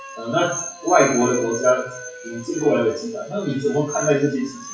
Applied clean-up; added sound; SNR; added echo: classical method WPE with log-MMSE.